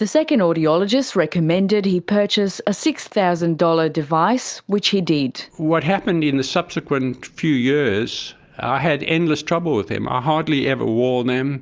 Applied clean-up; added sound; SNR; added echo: none; none; none; none.